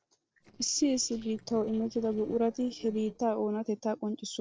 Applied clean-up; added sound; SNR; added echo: neural separator model SepFormer DNS4.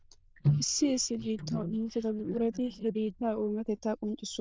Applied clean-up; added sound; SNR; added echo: neural diffusion model UNIVERSE++.